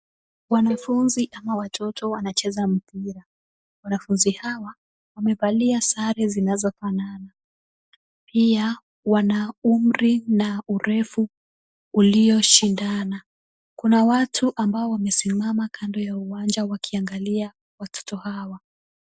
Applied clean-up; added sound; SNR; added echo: neural mask model DeepFilterNet 3.